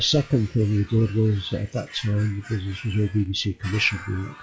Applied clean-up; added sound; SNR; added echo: classical method log-MMSE.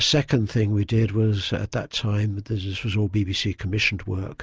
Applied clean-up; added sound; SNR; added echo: none; none; none; none.